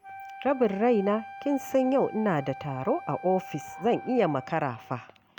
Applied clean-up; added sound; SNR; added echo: none; Wind instrument, woodwind instrument; 16 dB; none.